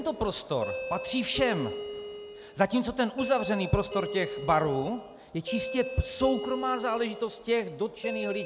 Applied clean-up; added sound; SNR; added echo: none; Doorbell; 9 dB; none.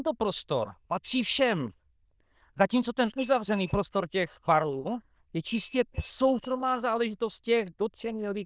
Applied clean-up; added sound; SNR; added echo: neural diffusion model UNIVERSE++.